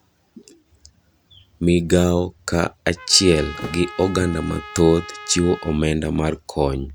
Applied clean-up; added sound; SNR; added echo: none; Thump, thud + Trumpet; 15 dB; none.